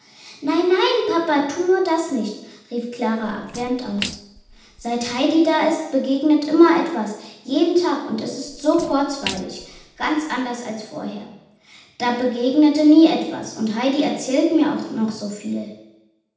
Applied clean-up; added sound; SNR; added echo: none; Splash, splatter; 18 dB; reverberation time 0.8 s.